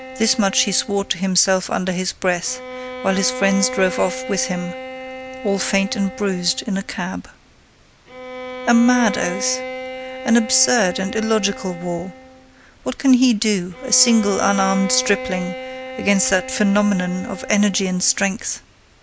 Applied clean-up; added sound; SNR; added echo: none; Bowed string instrument; 12 dB; none.